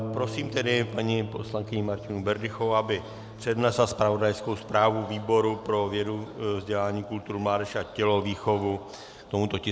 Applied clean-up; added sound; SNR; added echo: none; Harp; 15 dB; none.